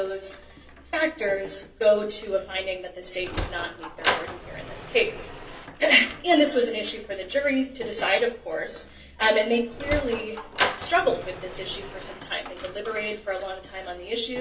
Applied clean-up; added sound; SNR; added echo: none; Sliding door; 10 dB; reverberation time 0.3 s.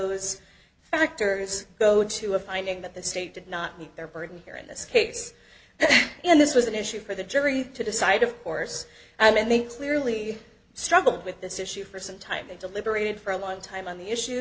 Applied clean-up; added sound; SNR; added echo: none; none; none; none.